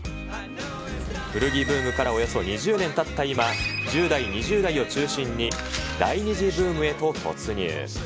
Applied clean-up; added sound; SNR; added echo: none; Engine / Mechanisms; 13 dB; none.